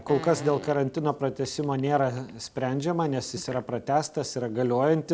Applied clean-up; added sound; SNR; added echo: none; Fart; 18 dB; none.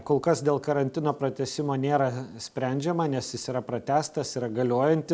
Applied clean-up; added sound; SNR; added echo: none; none; none; none.